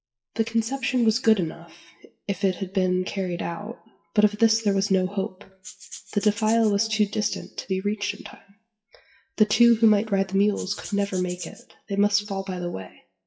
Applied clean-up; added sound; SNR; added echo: classical method WPE with log-MMSE.